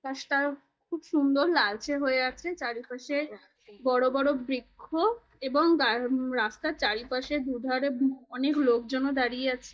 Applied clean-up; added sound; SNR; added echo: neural mask model DeepFilterNet 3.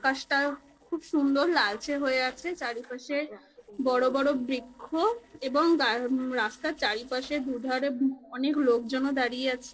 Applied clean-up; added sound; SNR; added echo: neural separator model SepFormer DNS4.